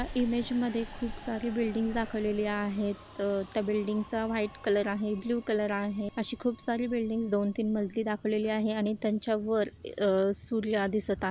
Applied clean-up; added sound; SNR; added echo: none; Subway, metro, underground; 17 dB; none.